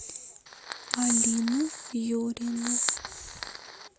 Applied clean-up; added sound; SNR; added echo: none; Fire; 10 dB; none.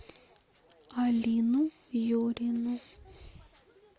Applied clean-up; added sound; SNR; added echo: none; none; none; none.